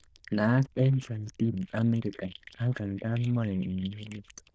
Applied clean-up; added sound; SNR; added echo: neural diffusion model UNIVERSE++.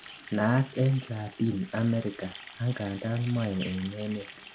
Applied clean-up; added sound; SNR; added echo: none; Water tap, faucet; 18 dB; none.